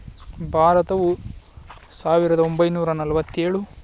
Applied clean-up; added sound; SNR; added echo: none; none; none; none.